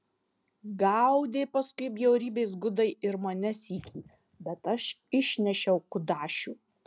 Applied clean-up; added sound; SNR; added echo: none; none; none; none.